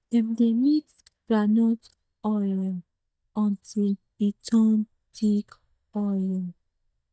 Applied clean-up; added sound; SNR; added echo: neural mask model DeepFilterNet 3.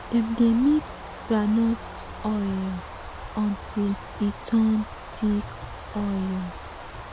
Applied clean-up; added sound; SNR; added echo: none; Bird; 12 dB; none.